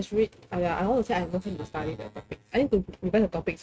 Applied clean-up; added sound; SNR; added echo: neural mask model RNNoise.